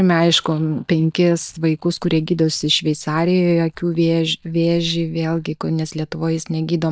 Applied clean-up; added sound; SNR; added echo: neural mask model DeepFilterNet 3.